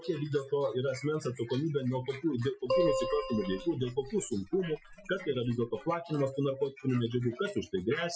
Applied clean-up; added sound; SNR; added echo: classical method Wiener filter.